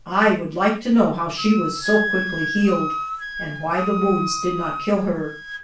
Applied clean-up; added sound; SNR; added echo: none; Wind instrument, woodwind instrument; 8 dB; reverberation time 0.3 s.